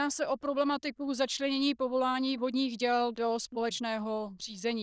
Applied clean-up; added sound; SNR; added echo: neural diffusion model UNIVERSE++.